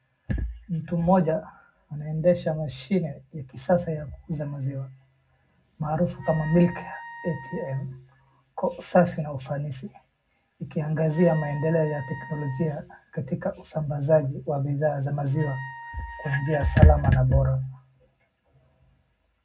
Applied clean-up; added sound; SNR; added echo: none; Wind instrument, woodwind instrument; 17 dB; reverberation time 0.3 s.